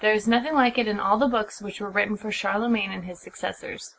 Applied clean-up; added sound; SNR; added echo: none; none; none; none.